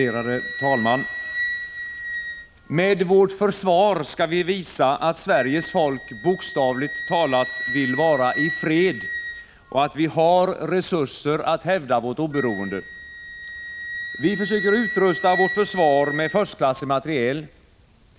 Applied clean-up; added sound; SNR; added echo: none; Wind instrument, woodwind instrument; 10 dB; none.